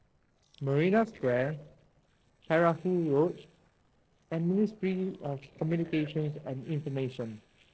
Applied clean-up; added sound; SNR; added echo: neural separator model SepFormer DNS4.